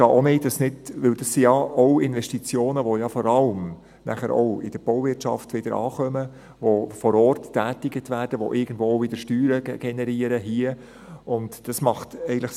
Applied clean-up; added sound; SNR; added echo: none; none; none; none.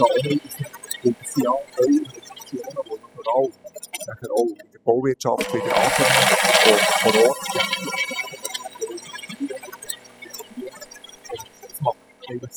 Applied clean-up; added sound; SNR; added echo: classical method spectral subtraction.